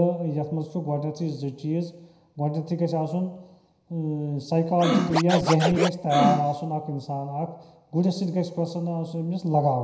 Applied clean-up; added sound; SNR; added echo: none; Scratching (performance technique); 1 dB; reverberation time 0.9 s.